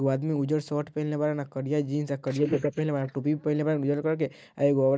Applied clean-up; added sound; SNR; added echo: neural mask model Resemble Enhance denoiser.